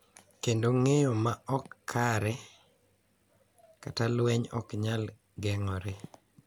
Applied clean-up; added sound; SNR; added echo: none; none; none; none.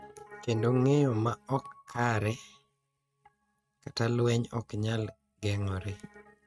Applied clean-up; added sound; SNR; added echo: neural mask model RNNoise.